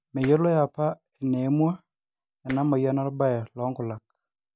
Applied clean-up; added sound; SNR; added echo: none; Tap; 17 dB; none.